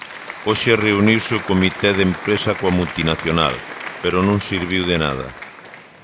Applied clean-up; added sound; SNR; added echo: none; Applause; 12 dB; none.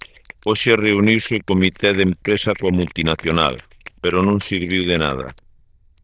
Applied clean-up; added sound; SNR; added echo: neural diffusion model UNIVERSE++.